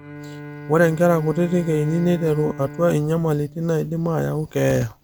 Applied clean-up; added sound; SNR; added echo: none; Bowed string instrument; 16 dB; none.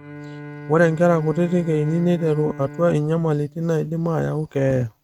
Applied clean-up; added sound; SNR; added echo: neural mask model RNNoise.